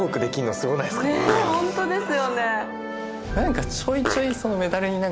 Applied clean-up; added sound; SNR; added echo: none; Fart; 8 dB; none.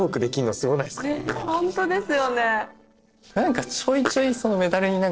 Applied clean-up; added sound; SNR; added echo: neural separator model SepFormer DNS4.